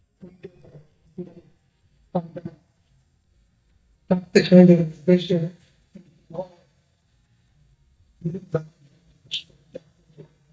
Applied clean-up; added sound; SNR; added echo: neural mask model DeepFilterNet 3.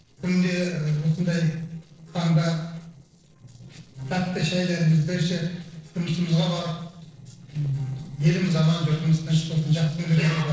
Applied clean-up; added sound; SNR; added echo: neural separator model SepFormer DNS4.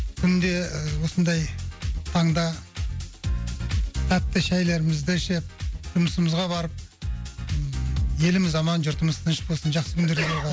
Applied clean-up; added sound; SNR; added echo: none; none; none; none.